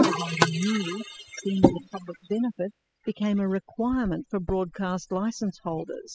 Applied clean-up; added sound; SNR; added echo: classical method spectral subtraction.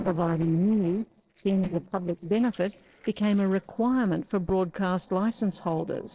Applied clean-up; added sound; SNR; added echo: neural separator model SepFormer DNS4.